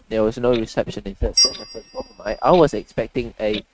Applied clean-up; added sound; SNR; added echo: neural mask model RNNoise.